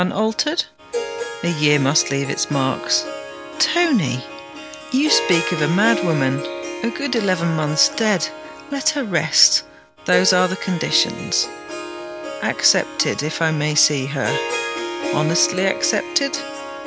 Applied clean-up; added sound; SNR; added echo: none; Harp; 8 dB; none.